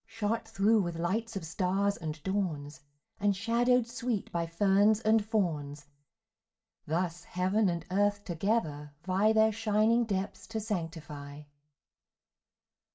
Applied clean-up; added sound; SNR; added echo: none; none; none; reverberation time 0.2 s.